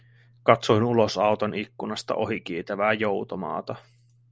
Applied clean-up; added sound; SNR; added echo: none; none; none; none.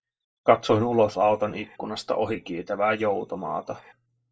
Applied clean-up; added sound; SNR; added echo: neural mask model DeepFilterNet 3.